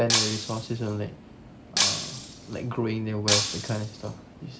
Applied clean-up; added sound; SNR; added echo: none; Shatter; -2 dB; none.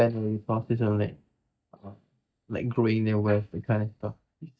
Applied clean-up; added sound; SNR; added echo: neural mask model DeepFilterNet 3.